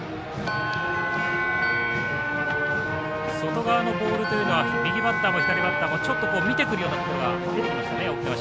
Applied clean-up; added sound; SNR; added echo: none; Bell; 2 dB; none.